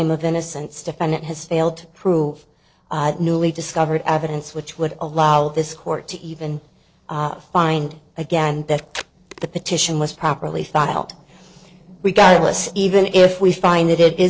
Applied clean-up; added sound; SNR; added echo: neural separator model SepFormer DNS4.